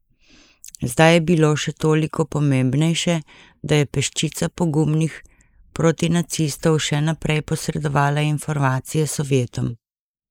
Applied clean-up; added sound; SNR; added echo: neural mask model Resemble Enhance denoiser.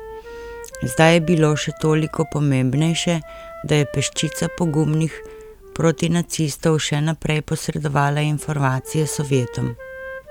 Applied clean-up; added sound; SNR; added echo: none; Wind instrument, woodwind instrument; 17 dB; none.